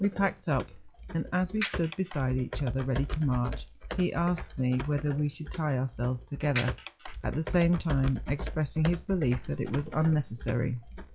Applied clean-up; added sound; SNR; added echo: classical method log-MMSE.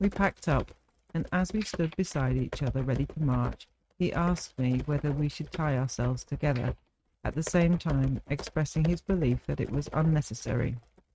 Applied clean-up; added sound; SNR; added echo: neural mask model RNNoise.